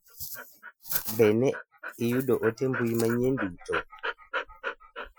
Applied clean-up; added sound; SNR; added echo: classical method Wiener filter.